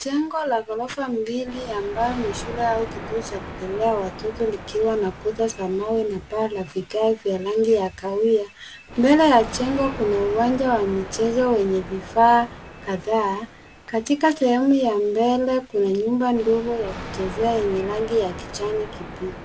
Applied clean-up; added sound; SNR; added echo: none; Thunder; 15 dB; none.